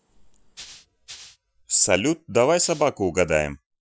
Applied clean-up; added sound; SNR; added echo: classical method Wiener filter.